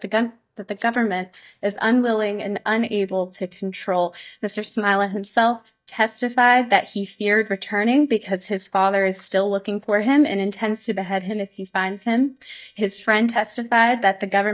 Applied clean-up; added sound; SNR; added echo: neural mask model DeepFilterNet 3.